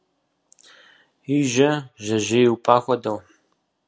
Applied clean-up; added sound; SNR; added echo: none; none; none; none.